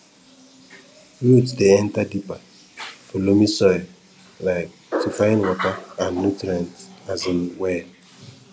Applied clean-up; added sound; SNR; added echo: none; none; none; none.